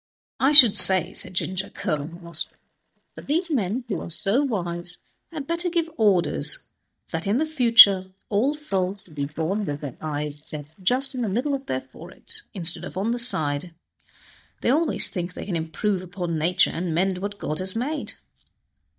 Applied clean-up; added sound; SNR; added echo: neural mask model DeepFilterNet 3.